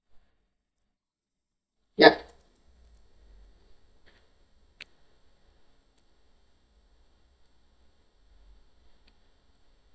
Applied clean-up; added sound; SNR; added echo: neural mask model DeepFilterNet 3.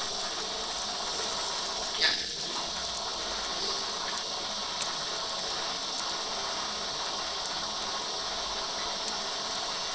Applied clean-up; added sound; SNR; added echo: neural separator model SepFormer DNS4.